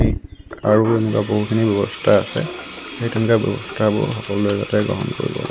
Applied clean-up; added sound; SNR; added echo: none; Sink (filling or washing); 8 dB; none.